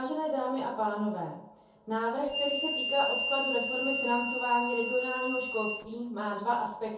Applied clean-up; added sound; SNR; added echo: none; Harmonica; 1 dB; reverberation time 0.6 s.